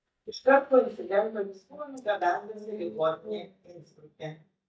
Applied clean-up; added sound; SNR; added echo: neural mask model DeepFilterNet 3.